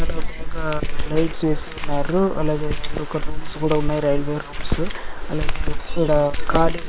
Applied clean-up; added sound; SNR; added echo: neural separator model SepFormer WHAM!.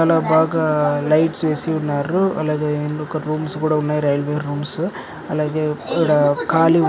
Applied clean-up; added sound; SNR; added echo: none; none; none; none.